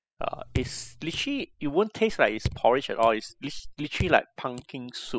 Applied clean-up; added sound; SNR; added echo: classical method spectral subtraction.